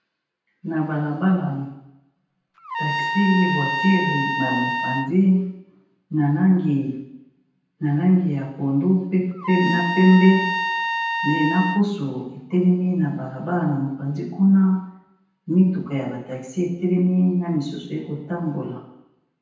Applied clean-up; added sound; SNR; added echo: none; Trumpet; 4 dB; reverberation time 0.9 s.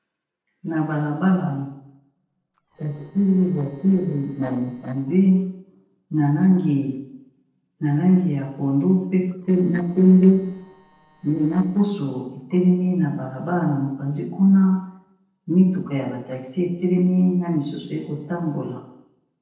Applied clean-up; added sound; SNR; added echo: neural separator model SepFormer DNS4.